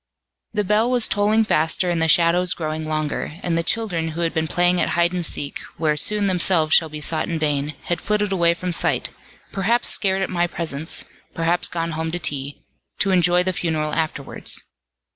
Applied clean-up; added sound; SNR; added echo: none; none; none; none.